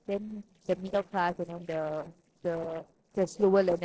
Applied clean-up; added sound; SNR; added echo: neural separator model SepFormer DNS4.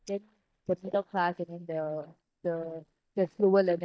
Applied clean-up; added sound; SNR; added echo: neural mask model DeepFilterNet 3.